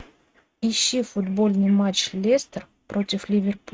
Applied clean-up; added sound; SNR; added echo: neural mask model RNNoise.